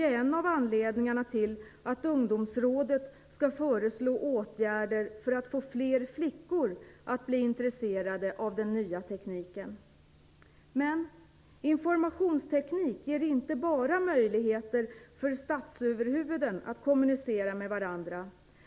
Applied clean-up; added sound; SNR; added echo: none; none; none; none.